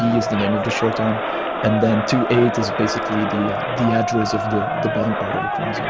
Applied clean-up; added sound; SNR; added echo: none; Crowd; 2 dB; none.